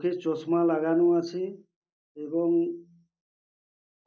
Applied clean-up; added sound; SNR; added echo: none; none; none; none.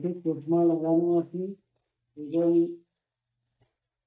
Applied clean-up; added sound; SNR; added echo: neural mask model DeepFilterNet 3.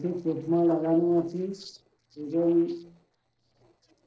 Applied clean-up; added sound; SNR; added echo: neural separator model SepFormer DNS4.